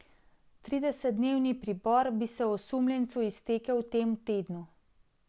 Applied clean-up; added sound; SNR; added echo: none; none; none; none.